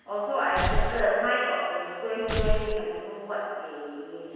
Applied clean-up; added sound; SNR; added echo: none; Tearing; -1 dB; reverberation time 1.9 s.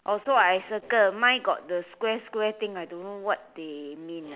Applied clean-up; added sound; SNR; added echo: none; none; none; none.